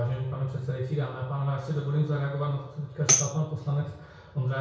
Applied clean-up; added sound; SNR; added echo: none; Tambourine; 0 dB; reverberation time 0.6 s.